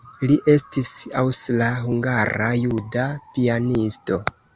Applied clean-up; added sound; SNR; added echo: none; none; none; none.